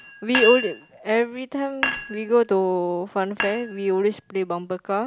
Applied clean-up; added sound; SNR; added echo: none; Chink, clink; 8 dB; none.